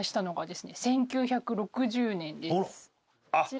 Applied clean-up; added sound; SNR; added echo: none; none; none; none.